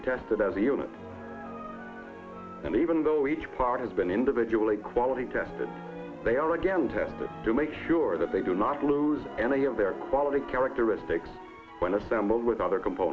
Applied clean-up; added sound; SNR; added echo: none; none; none; none.